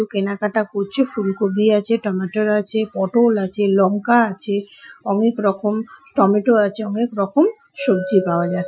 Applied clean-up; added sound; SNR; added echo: classical method Wiener filter.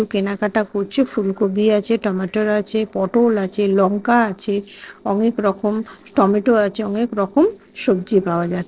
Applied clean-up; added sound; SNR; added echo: neural separator model SepFormer DNS4.